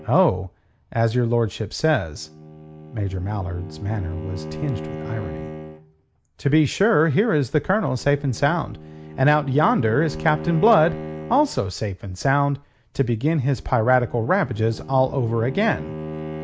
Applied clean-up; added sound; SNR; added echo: none; Bowed string instrument; 14 dB; none.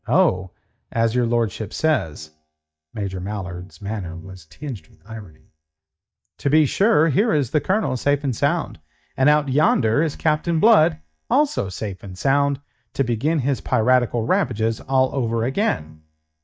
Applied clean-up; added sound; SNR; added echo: neural mask model DeepFilterNet 3.